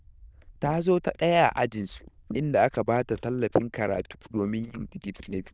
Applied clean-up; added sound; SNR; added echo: neural diffusion model UNIVERSE++.